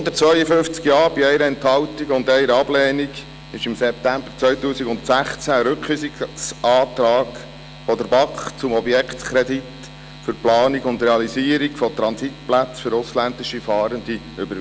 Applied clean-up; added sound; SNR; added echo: none; none; none; none.